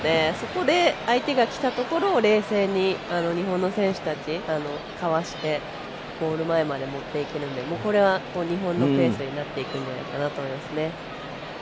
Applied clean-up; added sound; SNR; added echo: none; none; none; none.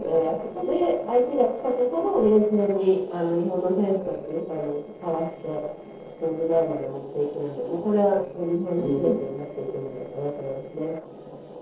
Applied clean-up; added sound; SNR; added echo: neural separator model SepFormer DNS4.